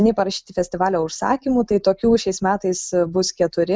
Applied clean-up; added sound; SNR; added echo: none; none; none; none.